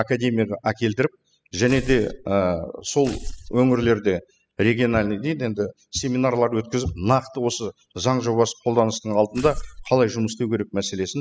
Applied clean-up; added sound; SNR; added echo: classical method spectral subtraction.